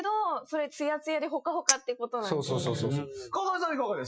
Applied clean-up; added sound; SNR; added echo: classical method Wiener filter.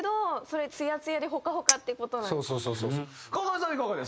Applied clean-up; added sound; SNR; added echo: neural mask model Resemble Enhance denoiser.